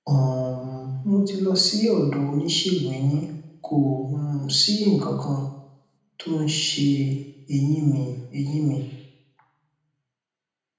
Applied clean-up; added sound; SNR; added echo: none; none; none; reverberation time 0.8 s.